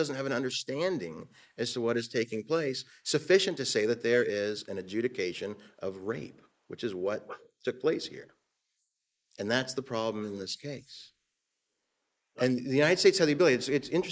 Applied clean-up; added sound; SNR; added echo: neural mask model Resemble Enhance denoiser.